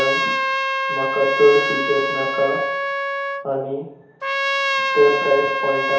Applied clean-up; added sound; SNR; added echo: none; Trumpet; 0 dB; reverberation time 0.8 s.